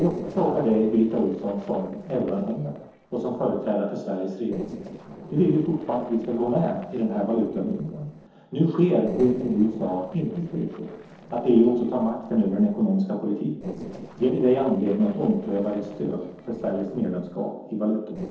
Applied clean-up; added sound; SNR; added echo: neural separator model SepFormer DNS4.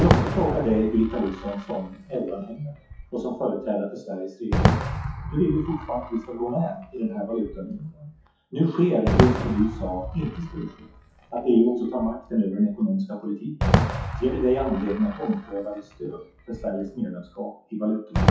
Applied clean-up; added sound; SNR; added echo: classical method WPE with log-MMSE.